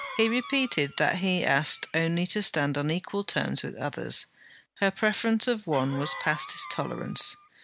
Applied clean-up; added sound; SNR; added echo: none; Cough; 18 dB; none.